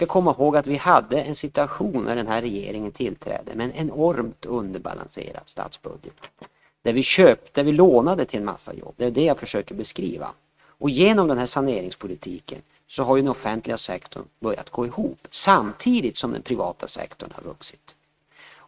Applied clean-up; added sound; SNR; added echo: neural mask model RNNoise.